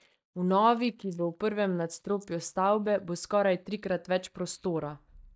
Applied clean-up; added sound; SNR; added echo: neural mask model DeepFilterNet 3.